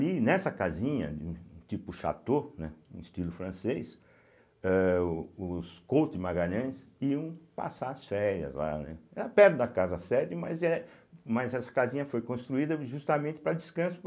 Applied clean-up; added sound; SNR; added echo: none; none; none; none.